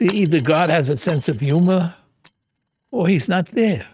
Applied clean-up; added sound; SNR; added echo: neural mask model RNNoise.